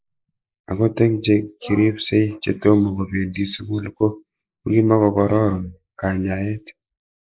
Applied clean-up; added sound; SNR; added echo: neural mask model Resemble Enhance denoiser.